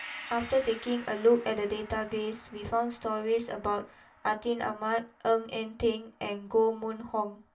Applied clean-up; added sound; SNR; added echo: none; Gong; 19 dB; reverberation time 0.2 s.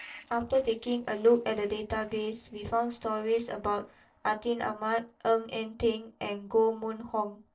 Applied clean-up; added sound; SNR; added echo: neural separator model SepFormer DNS4.